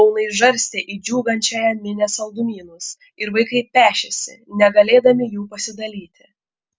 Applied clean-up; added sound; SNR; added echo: none; none; none; none.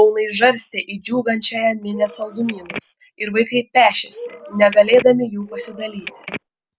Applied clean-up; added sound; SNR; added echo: none; Telephone; 15 dB; none.